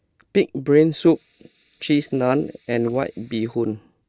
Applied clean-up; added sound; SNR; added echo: neural mask model Resemble Enhance denoiser.